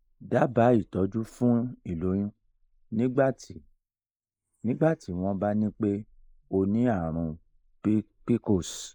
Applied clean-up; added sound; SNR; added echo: neural mask model Resemble Enhance denoiser.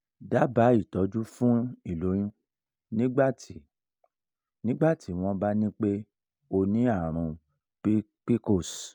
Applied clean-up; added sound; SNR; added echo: none; none; none; none.